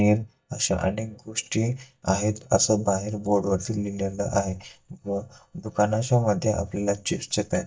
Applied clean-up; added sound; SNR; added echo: neural mask model DeepFilterNet 3.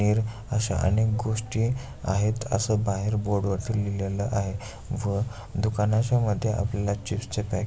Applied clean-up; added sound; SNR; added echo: none; none; none; none.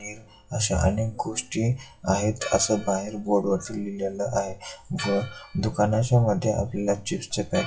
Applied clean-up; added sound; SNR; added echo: classical method WPE with log-MMSE.